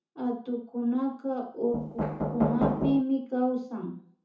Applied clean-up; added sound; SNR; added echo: none; Knock; -1 dB; reverberation time 0.6 s.